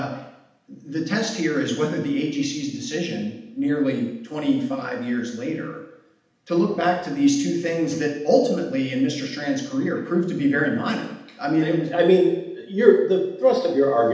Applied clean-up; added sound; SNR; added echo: none; none; none; reverberation time 0.8 s.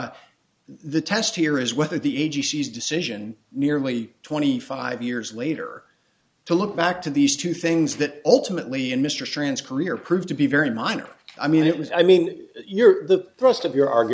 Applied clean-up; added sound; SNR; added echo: none; none; none; none.